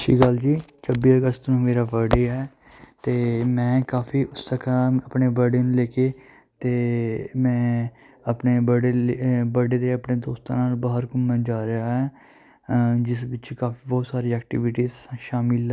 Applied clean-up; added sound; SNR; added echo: none; none; none; none.